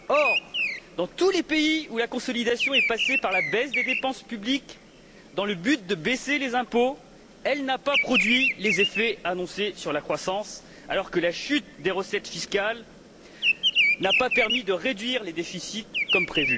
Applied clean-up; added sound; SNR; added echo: none; Bird vocalization, bird call, bird song; 2 dB; none.